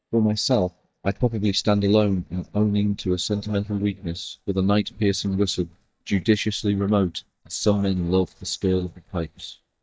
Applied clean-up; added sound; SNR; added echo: neural mask model DeepFilterNet 3.